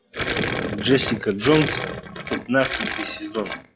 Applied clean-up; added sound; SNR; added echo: classical method log-MMSE.